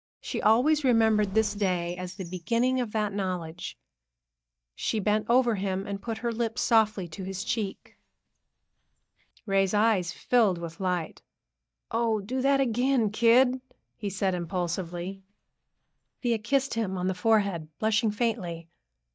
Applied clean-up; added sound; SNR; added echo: neural mask model DeepFilterNet 3.